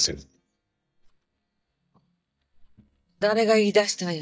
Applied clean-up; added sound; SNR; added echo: neural mask model DeepFilterNet 3.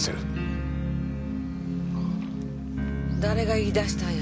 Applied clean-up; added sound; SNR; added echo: none; none; none; none.